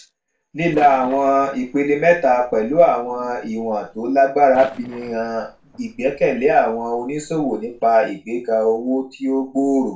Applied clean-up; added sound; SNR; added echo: neural separator model SepFormer DNS4.